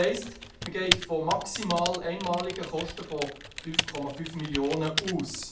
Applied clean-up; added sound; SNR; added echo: none; Typing; 4 dB; reverberation time 0.3 s.